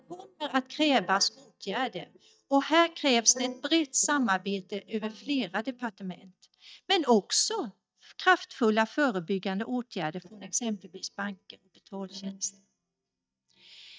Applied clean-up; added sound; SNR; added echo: neural mask model DeepFilterNet 3.